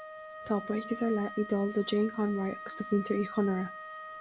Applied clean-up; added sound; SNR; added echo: none; Wind instrument, woodwind instrument; 12 dB; none.